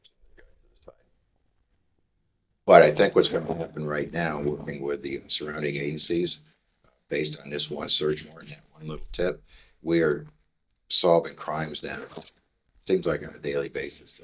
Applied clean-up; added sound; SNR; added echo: neural mask model DeepFilterNet 3.